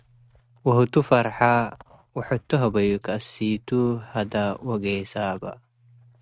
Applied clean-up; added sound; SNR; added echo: neural mask model RNNoise.